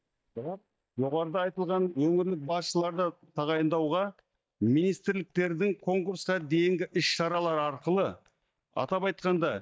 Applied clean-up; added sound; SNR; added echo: neural mask model DeepFilterNet 3.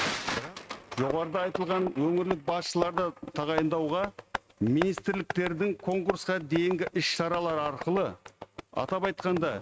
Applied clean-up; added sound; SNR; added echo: neural mask model RNNoise.